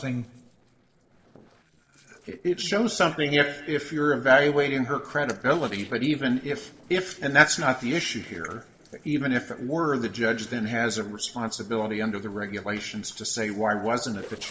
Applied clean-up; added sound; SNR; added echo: neural separator model SepFormer DNS4.